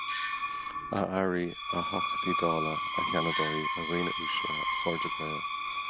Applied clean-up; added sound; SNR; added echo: none; Screech + Doorbell; -1 dB; none.